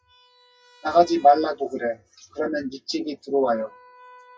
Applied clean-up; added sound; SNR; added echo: classical method WPE with log-MMSE.